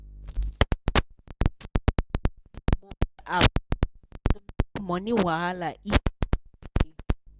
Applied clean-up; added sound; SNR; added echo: none; none; none; none.